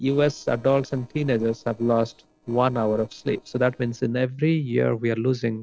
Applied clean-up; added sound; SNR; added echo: neural separator model SepFormer DNS4.